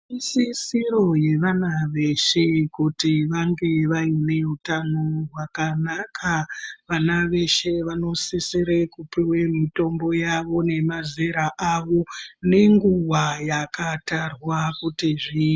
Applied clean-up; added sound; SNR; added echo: none; none; none; none.